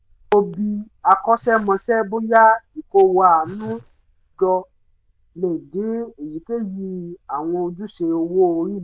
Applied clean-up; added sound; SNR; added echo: neural diffusion model UNIVERSE++.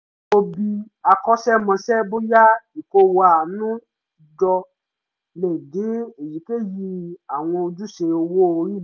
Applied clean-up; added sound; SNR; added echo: none; none; none; none.